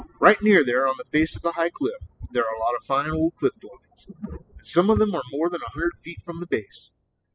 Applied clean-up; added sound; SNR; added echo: classical method spectral subtraction.